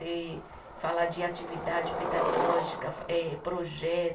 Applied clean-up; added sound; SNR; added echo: none; Skateboard; 3 dB; reverberation time 0.3 s.